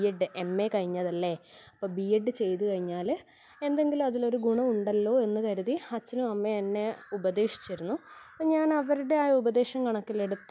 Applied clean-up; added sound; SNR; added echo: none; none; none; none.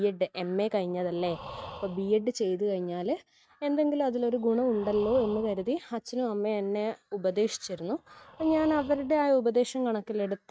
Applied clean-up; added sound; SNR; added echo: neural mask model RNNoise.